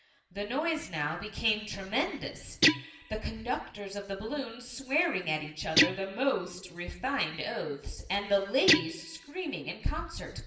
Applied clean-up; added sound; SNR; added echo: none; Guitar; -2 dB; reverberation time 0.9 s.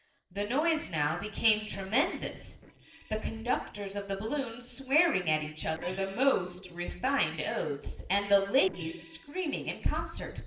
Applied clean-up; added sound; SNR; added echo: neural separator model SepFormer DNS4.